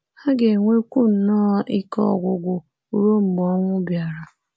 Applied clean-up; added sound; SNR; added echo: none; none; none; none.